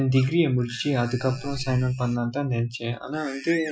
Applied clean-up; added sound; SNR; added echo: classical method Wiener filter.